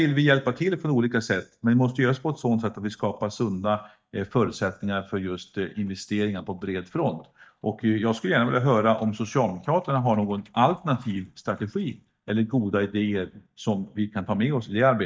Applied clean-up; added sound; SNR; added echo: neural mask model DeepFilterNet 3.